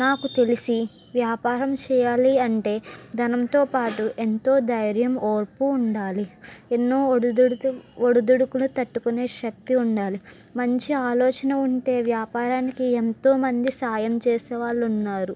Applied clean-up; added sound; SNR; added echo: none; none; none; none.